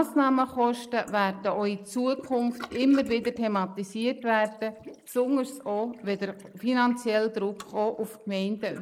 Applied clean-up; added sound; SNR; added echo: neural mask model Resemble Enhance denoiser.